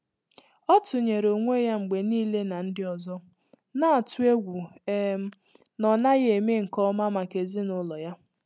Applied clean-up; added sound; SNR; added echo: none; none; none; none.